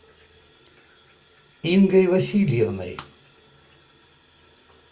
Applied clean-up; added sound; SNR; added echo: none; Shatter; 18 dB; none.